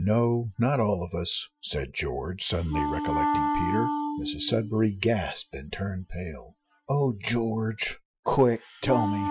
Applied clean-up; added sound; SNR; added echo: classical method Wiener filter.